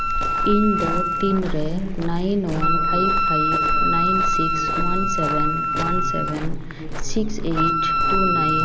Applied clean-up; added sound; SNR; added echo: none; Wind instrument, woodwind instrument + Walk, footsteps; -4 dB; none.